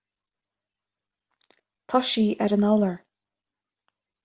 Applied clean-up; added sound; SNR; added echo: none; none; none; none.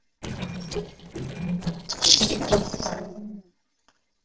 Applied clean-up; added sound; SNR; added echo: neural separator model SepFormer DNS4.